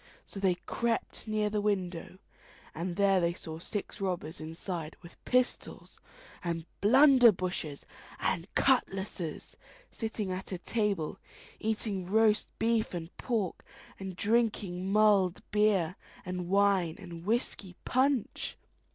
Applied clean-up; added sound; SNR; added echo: none; none; none; none.